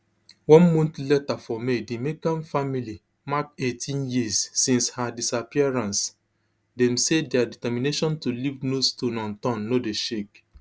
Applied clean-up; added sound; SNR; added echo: none; none; none; none.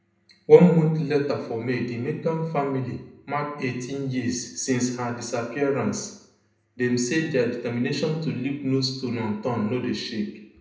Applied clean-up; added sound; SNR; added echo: none; none; none; reverberation time 0.7 s.